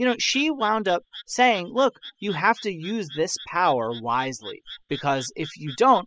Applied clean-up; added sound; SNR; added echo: classical method spectral subtraction.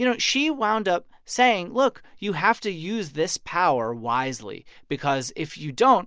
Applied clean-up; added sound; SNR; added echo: none; none; none; none.